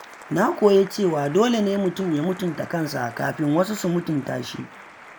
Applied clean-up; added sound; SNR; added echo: none; Applause; 19 dB; none.